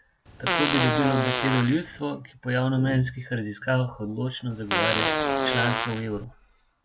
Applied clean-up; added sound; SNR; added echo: none; Fart; -1 dB; none.